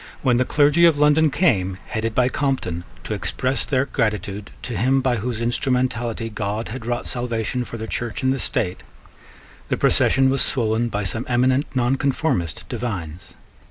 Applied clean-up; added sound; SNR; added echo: none; none; none; none.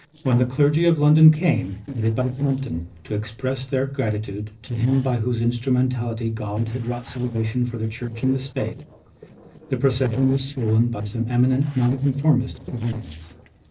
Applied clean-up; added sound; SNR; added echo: neural separator model SepFormer DNS4.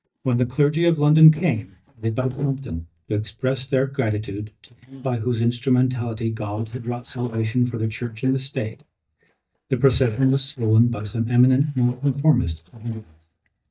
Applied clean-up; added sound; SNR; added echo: neural mask model DeepFilterNet 3.